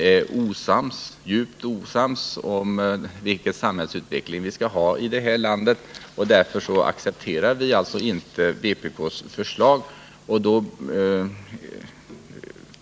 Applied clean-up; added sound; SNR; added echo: none; none; none; none.